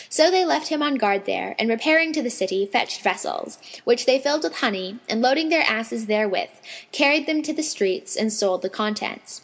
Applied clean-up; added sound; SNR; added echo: none; none; none; none.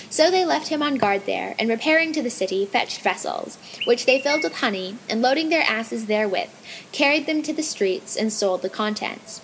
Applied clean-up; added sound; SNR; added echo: none; Chirp, tweet; 15 dB; none.